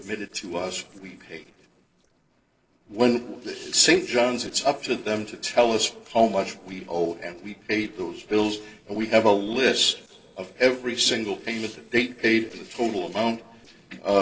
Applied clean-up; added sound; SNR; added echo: neural separator model SepFormer DNS4.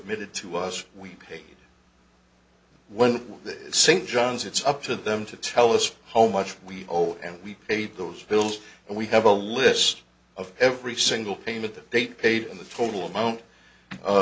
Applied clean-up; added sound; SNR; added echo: none; none; none; none.